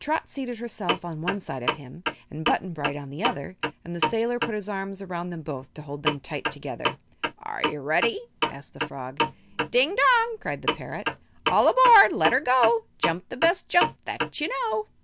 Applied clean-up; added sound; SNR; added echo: none; Clock; 4 dB; none.